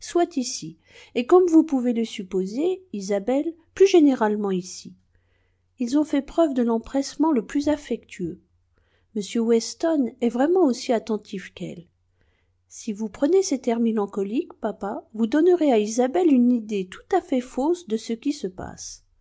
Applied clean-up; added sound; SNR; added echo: none; none; none; none.